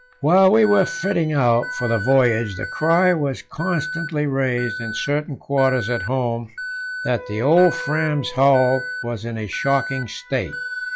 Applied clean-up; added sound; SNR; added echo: classical method log-MMSE.